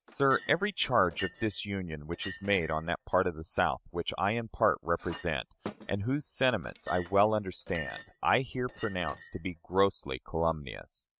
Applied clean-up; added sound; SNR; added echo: neural mask model RNNoise.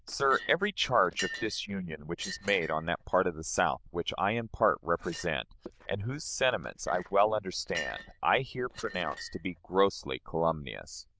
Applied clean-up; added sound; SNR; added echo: neural diffusion model UNIVERSE++.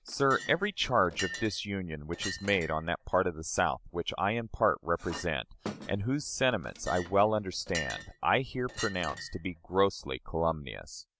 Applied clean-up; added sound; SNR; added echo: none; Chink, clink; 14 dB; none.